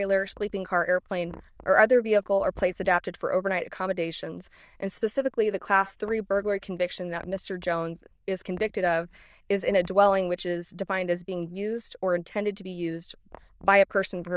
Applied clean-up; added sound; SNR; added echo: neural diffusion model UNIVERSE++.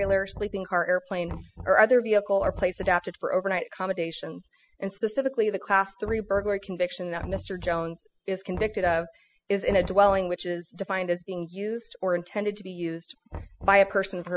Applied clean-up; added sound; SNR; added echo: classical method spectral subtraction.